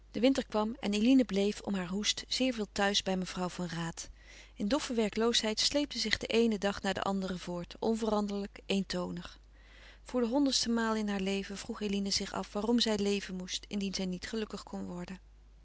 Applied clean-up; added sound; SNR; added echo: none; none; none; none.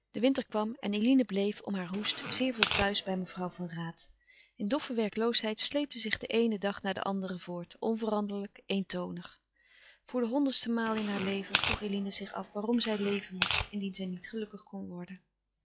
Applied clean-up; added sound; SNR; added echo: classical method log-MMSE.